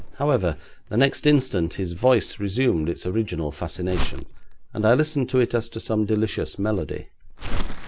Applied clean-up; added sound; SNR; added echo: none; Crumpling, crinkling; 7 dB; none.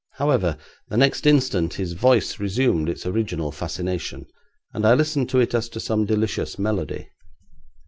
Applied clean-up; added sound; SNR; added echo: none; none; none; none.